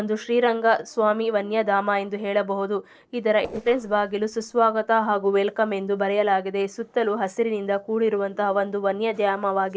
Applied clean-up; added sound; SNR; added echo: neural separator model SepFormer DNS4.